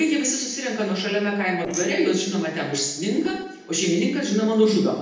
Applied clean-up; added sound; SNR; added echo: neural separator model SepFormer DNS4.